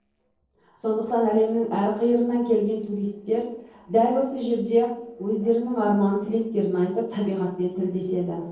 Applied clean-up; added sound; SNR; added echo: neural separator model SepFormer DNS4.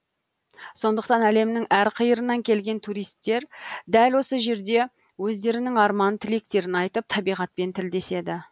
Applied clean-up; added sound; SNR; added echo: none; none; none; none.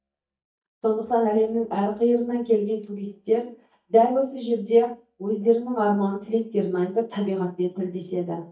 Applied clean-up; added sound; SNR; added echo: neural mask model DeepFilterNet 3.